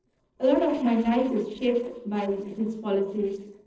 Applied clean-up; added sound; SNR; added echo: neural separator model SepFormer DNS4.